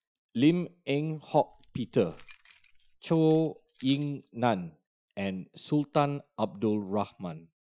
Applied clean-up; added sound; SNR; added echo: classical method Wiener filter.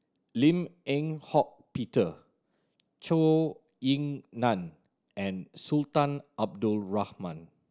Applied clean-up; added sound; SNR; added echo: none; none; none; none.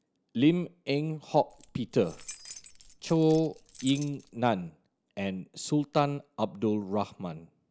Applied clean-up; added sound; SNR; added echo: none; Keys jangling; 19 dB; none.